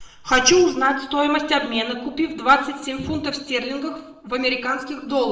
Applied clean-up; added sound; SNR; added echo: none; none; none; reverberation time 0.7 s.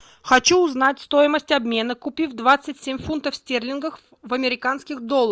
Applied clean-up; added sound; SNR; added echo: none; none; none; none.